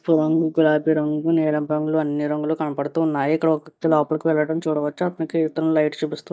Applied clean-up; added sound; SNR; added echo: neural mask model DeepFilterNet 3.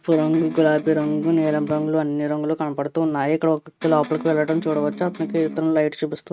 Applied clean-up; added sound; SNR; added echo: neural mask model RNNoise.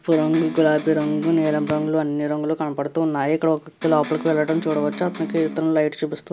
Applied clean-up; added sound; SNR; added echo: none; Electric guitar; 11 dB; none.